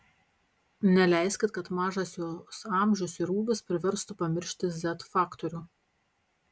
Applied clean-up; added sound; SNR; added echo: none; none; none; none.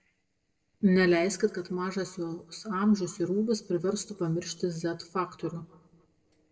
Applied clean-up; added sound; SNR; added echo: neural separator model SepFormer DNS4.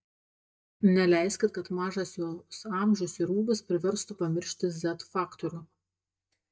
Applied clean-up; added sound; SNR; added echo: neural mask model DeepFilterNet 3.